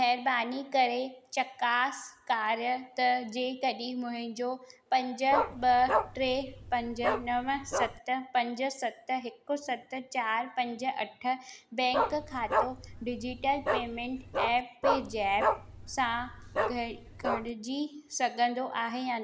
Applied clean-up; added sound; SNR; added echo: none; Bark; 2 dB; none.